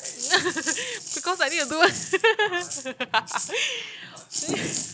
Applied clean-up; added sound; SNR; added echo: none; Rattle (instrument); 8 dB; none.